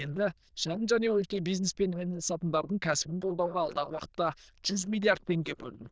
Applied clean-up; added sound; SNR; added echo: neural diffusion model UNIVERSE++.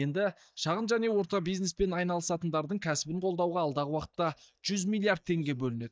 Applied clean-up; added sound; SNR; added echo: neural mask model DeepFilterNet 3.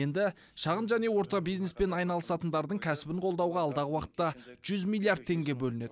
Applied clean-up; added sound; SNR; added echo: none; none; none; none.